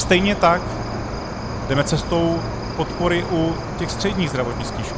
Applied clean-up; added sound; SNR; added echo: none; Cricket; 4 dB; none.